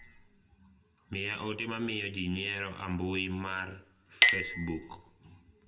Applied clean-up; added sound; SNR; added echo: none; Chink, clink; -3 dB; reverberation time 0.5 s.